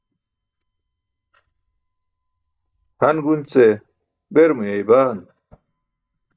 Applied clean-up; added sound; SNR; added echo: neural mask model DeepFilterNet 3.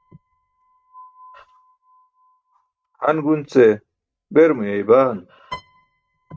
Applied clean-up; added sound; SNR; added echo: neural mask model RNNoise.